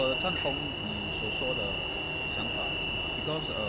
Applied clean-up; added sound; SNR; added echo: none; Train; -4 dB; none.